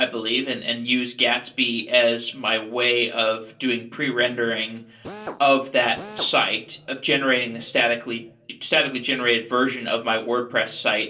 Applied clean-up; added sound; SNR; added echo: none; Drill; 14 dB; reverberation time 0.3 s.